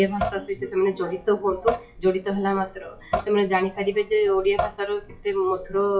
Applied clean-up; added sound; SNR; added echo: classical method WPE with log-MMSE.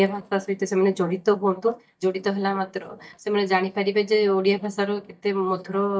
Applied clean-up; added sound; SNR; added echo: neural mask model DeepFilterNet 3.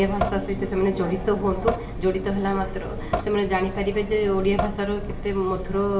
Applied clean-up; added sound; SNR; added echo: none; Drip / Sink (filling or washing) / Water tap, faucet; 6 dB; reverberation time 1.3 s.